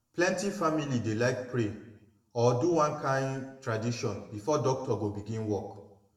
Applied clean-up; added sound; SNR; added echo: none; none; none; reverberation time 0.6 s.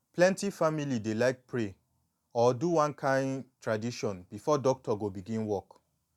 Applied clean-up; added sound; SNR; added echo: none; none; none; none.